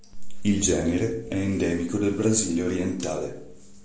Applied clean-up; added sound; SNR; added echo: none; none; none; none.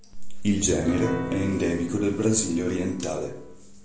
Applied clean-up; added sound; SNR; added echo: none; Piano; 8 dB; none.